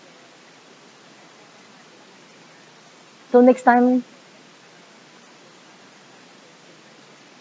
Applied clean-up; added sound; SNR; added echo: none; none; none; none.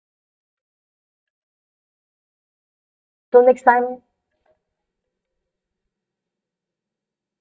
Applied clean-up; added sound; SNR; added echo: neural mask model DeepFilterNet 3.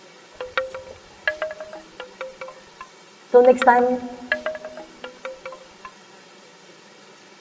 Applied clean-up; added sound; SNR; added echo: none; Wind chime; 7 dB; reverberation time 1.6 s.